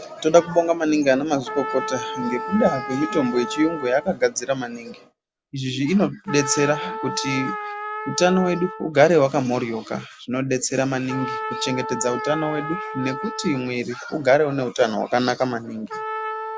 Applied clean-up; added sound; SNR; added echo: none; Trumpet; 10 dB; none.